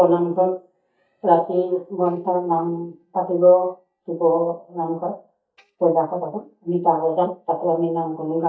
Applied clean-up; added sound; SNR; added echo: neural mask model DeepFilterNet 3.